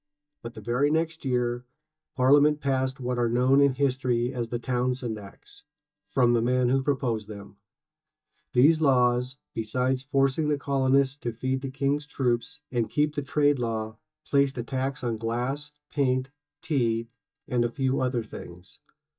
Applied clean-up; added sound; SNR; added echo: neural mask model DeepFilterNet 3.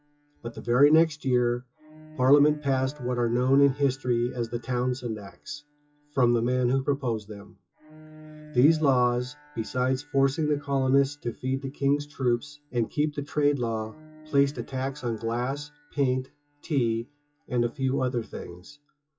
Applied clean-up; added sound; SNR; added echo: classical method WPE with log-MMSE.